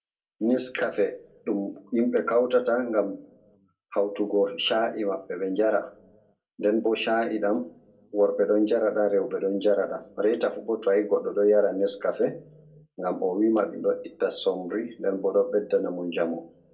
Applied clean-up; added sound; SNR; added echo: none; none; none; reverberation time 0.2 s.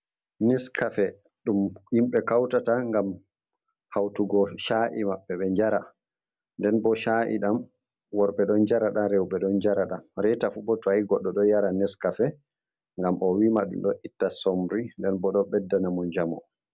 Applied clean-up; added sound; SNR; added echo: none; none; none; none.